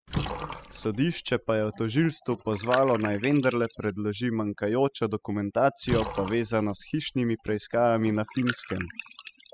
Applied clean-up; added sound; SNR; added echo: classical method spectral subtraction.